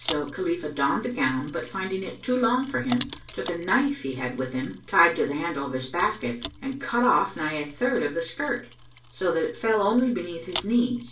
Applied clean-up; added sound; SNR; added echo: none; Mechanisms; 14 dB; reverberation time 0.3 s.